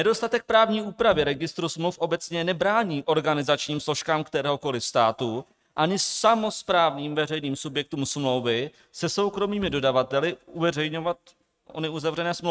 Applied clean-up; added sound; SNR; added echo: neural mask model RNNoise.